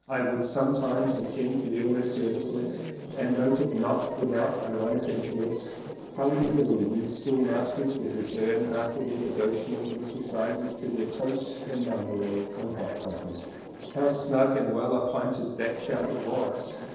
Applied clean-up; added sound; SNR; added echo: neural separator model SepFormer DNS4.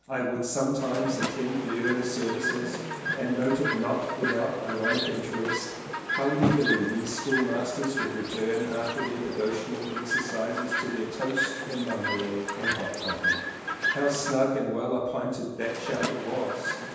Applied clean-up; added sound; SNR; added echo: none; Chirp, tweet; 3 dB; reverberation time 1.2 s.